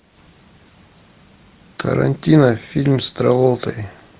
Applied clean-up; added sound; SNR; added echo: none; none; none; none.